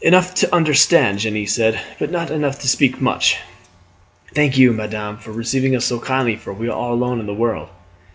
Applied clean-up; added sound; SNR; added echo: none; none; none; none.